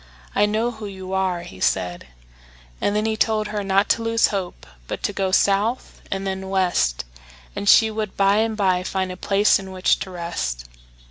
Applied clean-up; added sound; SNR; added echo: none; none; none; none.